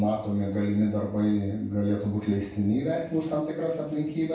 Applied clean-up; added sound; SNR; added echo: none; none; none; reverberation time 0.6 s.